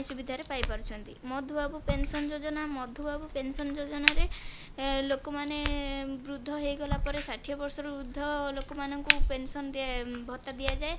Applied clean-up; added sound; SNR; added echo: none; Crack; -1 dB; none.